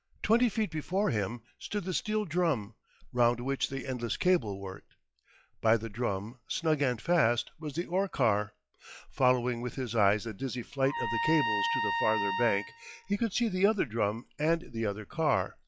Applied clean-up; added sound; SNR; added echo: classical method log-MMSE.